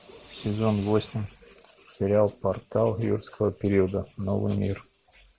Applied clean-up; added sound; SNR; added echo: none; none; none; none.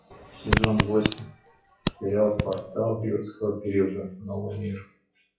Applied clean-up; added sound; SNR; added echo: classical method WPE with log-MMSE.